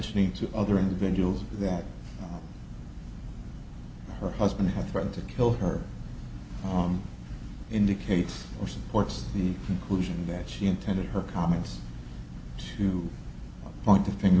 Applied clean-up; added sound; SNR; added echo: none; none; none; none.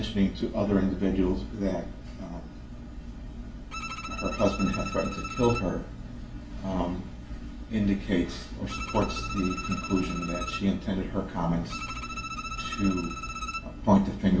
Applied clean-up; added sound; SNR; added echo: none; Bowed string instrument; 9 dB; reverberation time 0.2 s.